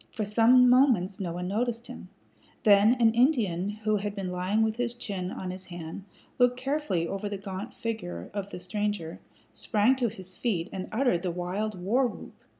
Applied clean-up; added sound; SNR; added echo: none; none; none; none.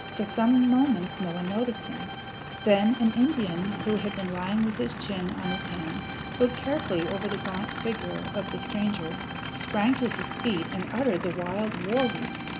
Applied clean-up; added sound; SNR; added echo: none; Idling / Aircraft + Bowed string instrument; 7 dB; none.